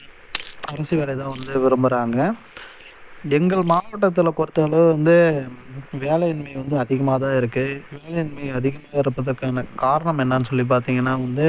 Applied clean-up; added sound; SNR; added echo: neural separator model SepFormer WHAM!.